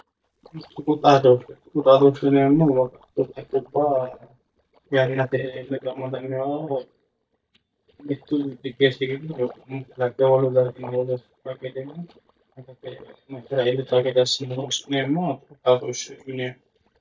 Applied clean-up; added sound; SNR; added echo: neural mask model DeepFilterNet 3.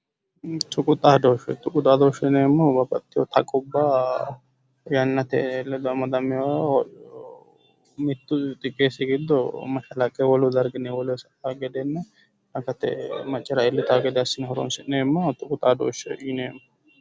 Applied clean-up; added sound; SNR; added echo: none; none; none; none.